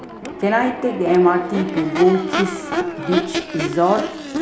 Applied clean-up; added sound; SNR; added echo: none; Crowd / Race car, auto racing / Accelerating, revving, vroom; 6 dB; none.